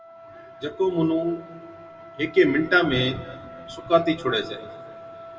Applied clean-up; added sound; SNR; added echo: none; Wind instrument, woodwind instrument; 18 dB; reverberation time 1.8 s.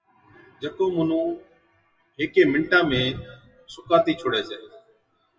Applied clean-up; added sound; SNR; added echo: classical method WPE with log-MMSE.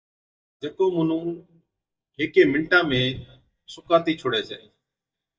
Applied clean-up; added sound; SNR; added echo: neural mask model DeepFilterNet 3.